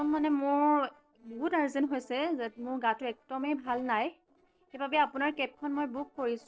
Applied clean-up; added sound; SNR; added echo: neural separator model SepFormer DNS4.